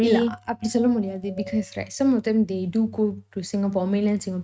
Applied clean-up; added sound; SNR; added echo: neural mask model RNNoise.